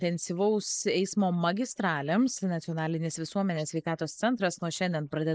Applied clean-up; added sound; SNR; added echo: neural mask model Resemble Enhance denoiser.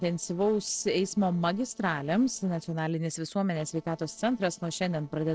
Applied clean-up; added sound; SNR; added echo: neural separator model SepFormer DNS4.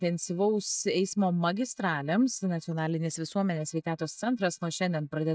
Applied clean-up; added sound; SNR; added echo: neural mask model DeepFilterNet 3.